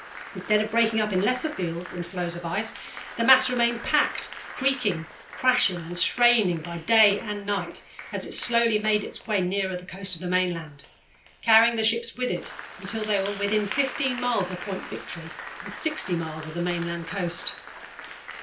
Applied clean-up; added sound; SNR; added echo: none; Applause; 13 dB; none.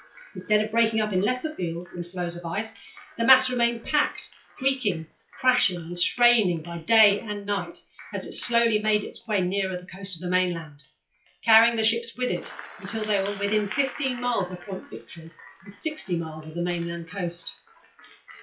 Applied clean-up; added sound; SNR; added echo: classical method log-MMSE.